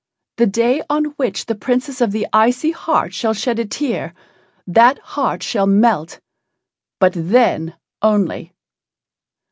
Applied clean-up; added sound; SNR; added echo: none; none; none; none.